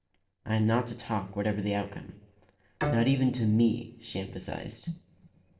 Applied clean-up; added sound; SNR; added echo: neural separator model SepFormer DNS4.